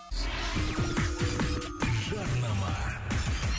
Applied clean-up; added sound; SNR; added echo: none; none; none; none.